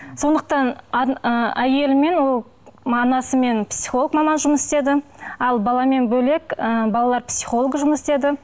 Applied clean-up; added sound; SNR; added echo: none; none; none; none.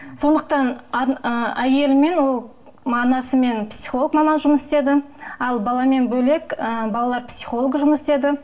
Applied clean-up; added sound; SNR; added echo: none; none; none; reverberation time 0.4 s.